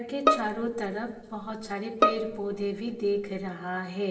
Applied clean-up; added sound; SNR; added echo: none; Bowed string instrument; -1 dB; reverberation time 0.8 s.